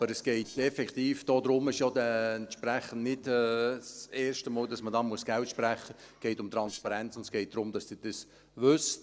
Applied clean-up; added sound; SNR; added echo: neural separator model SepFormer DNS4.